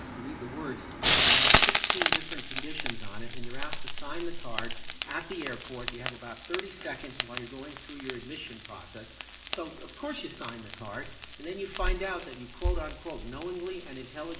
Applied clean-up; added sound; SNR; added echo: none; Frying (food); -5 dB; reverberation time 0.9 s.